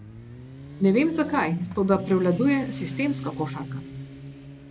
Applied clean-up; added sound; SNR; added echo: none; Motorcycle; 12 dB; none.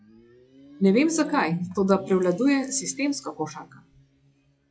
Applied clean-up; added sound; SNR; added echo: classical method log-MMSE.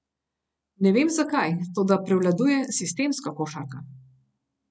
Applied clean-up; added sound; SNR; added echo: none; none; none; none.